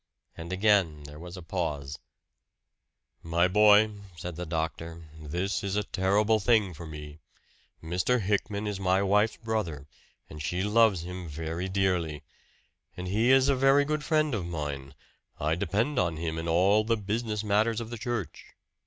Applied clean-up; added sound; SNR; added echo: none; none; none; none.